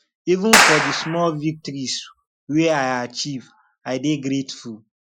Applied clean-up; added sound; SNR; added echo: classical method Wiener filter.